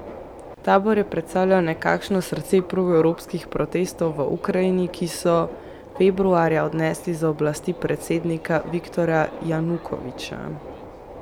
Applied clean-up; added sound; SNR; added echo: none; Subway, metro, underground; 15 dB; none.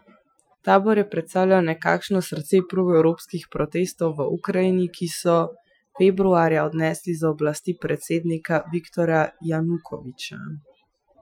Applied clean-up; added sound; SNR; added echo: classical method Wiener filter.